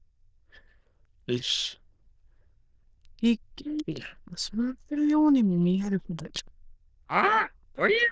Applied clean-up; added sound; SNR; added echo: neural diffusion model UNIVERSE++.